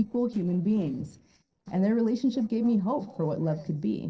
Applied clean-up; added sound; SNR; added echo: neural separator model SepFormer DNS4.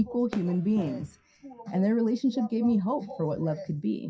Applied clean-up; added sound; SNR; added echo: classical method WPE with log-MMSE.